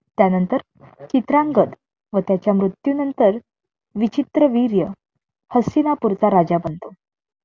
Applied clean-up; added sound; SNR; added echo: none; none; none; none.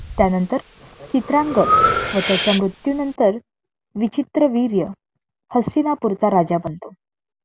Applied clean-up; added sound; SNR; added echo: none; Breathing; 5 dB; none.